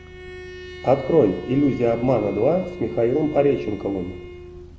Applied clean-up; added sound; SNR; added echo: none; Bowed string instrument; 14 dB; none.